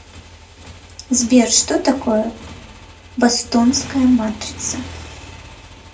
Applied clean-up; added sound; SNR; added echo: none; Motorcycle; 17 dB; reverberation time 0.2 s.